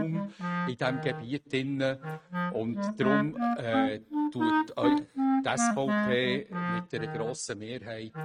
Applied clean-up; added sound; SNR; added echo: neural mask model RNNoise.